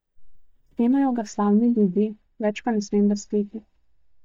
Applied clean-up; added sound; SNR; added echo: neural mask model DeepFilterNet 3.